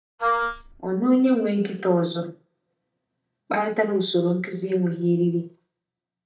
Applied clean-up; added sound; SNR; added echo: neural mask model DeepFilterNet 3.